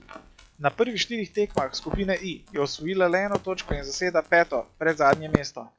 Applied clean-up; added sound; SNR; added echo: classical method log-MMSE.